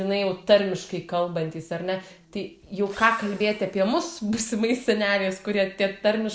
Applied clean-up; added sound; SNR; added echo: neural separator model SepFormer DNS4.